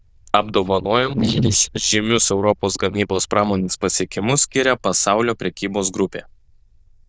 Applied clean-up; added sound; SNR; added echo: neural diffusion model UNIVERSE++.